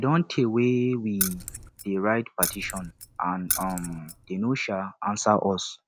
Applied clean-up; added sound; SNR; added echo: none; Keys jangling; 4 dB; none.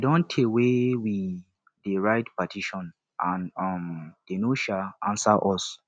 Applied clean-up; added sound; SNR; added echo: none; none; none; none.